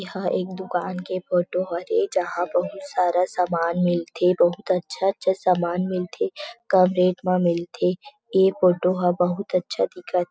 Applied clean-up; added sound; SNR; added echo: none; none; none; none.